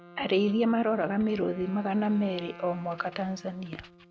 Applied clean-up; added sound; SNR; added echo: none; Wind instrument, woodwind instrument; 20 dB; none.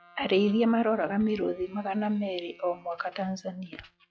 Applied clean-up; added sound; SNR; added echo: classical method log-MMSE.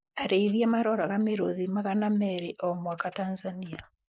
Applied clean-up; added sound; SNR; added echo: neural mask model Resemble Enhance denoiser.